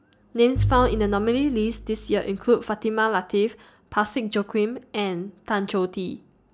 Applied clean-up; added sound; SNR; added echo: none; Bowed string instrument; 7 dB; none.